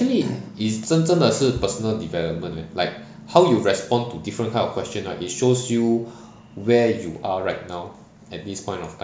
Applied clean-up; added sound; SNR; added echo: none; none; none; none.